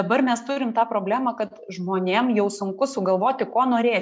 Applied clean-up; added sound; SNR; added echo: none; none; none; none.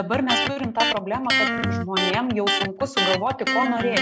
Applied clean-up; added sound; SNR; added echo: none; Electric guitar; -1 dB; none.